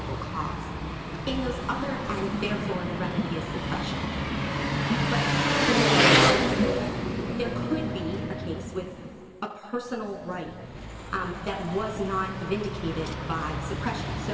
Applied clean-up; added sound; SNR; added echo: none; Engine; -5 dB; reverberation time 2.5 s.